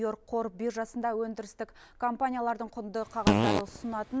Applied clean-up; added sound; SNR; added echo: none; Fart; -4 dB; none.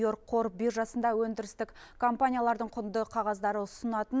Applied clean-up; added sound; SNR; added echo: none; none; none; none.